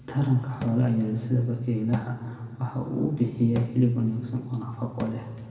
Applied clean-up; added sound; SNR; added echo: none; Cupboard open or close / Drawer open or close; 16 dB; reverberation time 1.9 s.